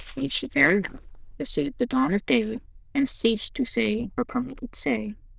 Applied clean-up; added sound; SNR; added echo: neural diffusion model UNIVERSE++.